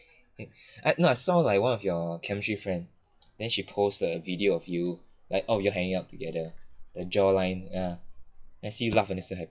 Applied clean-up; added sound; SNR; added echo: classical method WPE with log-MMSE.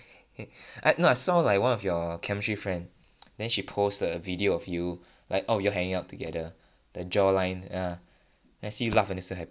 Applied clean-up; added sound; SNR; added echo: none; none; none; none.